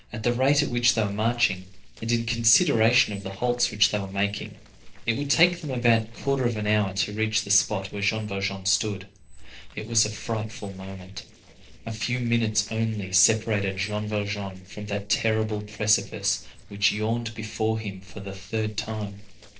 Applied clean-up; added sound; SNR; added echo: neural separator model SepFormer DNS4.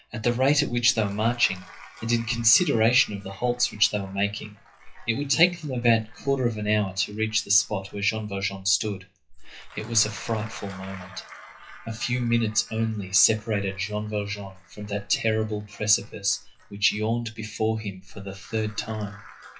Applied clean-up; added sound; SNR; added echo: classical method WPE with log-MMSE.